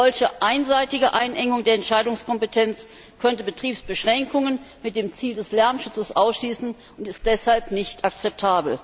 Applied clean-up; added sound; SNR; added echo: none; none; none; none.